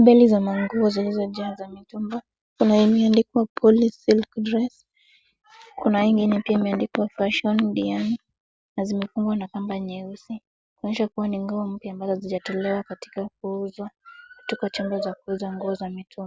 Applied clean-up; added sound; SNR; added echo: none; none; none; none.